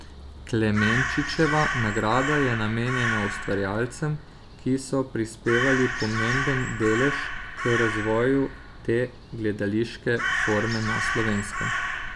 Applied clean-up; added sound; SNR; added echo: none; Crow; 4 dB; none.